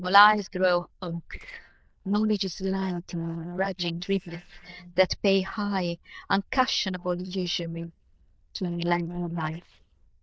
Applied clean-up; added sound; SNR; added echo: neural diffusion model UNIVERSE++.